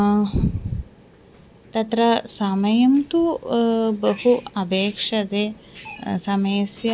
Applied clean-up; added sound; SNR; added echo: none; none; none; none.